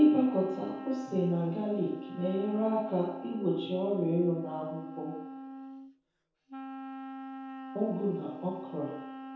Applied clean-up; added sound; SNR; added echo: none; Wind instrument, woodwind instrument; 11 dB; reverberation time 0.8 s.